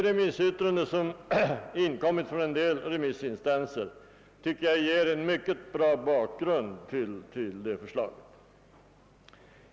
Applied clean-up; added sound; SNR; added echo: none; none; none; none.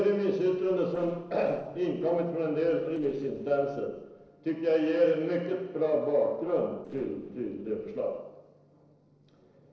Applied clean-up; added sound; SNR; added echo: neural separator model SepFormer DNS4.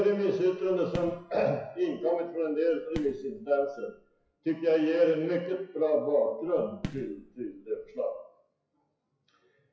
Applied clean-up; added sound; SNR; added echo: classical method WPE with log-MMSE.